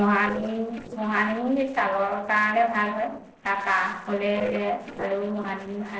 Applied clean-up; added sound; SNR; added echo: neural separator model SepFormer DNS4.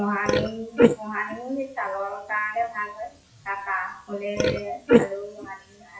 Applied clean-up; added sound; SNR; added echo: classical method WPE with log-MMSE.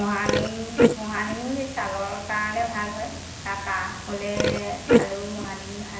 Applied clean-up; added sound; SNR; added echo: none; Burping, eructation; -2 dB; reverberation time 0.8 s.